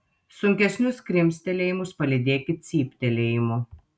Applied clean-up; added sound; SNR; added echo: none; none; none; none.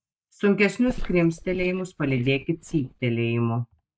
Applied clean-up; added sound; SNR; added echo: neural mask model DeepFilterNet 3.